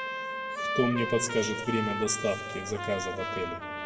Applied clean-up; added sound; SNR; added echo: none; Trumpet; 3 dB; reverberation time 1.5 s.